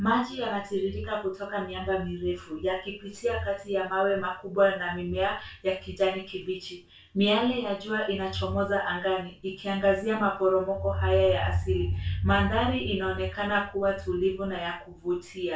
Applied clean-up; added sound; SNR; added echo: none; none; none; reverberation time 0.3 s.